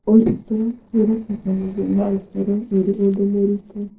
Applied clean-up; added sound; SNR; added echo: neural separator model SepFormer DNS4.